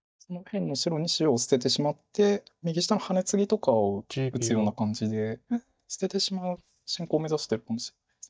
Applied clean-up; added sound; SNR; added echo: neural mask model DeepFilterNet 3.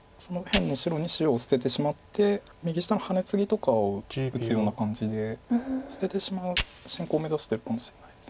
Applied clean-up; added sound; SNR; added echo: none; Fire; 13 dB; none.